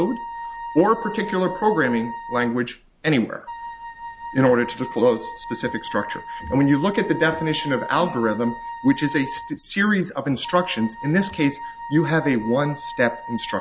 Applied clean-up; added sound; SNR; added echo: none; Wind instrument, woodwind instrument; 12 dB; none.